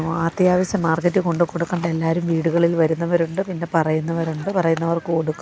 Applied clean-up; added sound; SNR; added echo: none; none; none; none.